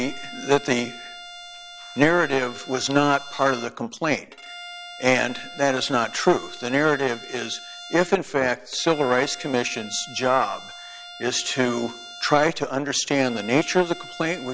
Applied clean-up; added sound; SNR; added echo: none; Bowed string instrument; 16 dB; none.